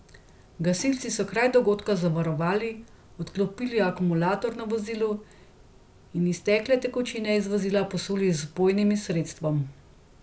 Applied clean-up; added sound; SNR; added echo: none; none; none; none.